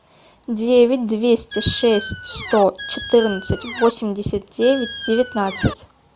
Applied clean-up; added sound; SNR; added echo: none; Squeak; 10 dB; none.